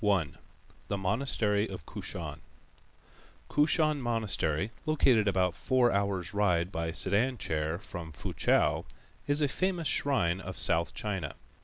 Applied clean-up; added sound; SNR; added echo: none; none; none; none.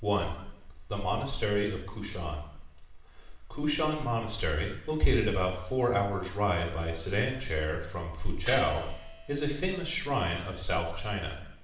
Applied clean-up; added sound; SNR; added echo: none; Gong; 11 dB; reverberation time 0.7 s.